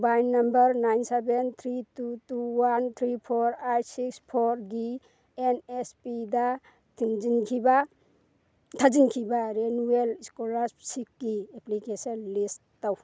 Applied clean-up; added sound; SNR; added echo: none; none; none; none.